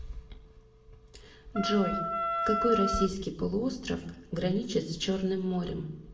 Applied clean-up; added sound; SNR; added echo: none; Wind instrument, woodwind instrument; 0 dB; reverberation time 0.6 s.